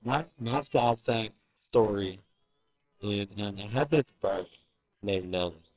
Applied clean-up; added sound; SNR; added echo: neural separator model SepFormer WHAMR!.